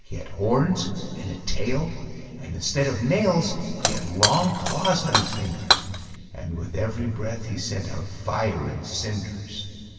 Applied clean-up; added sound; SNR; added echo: none; Shatter; 0 dB; reverberation time 2.6 s.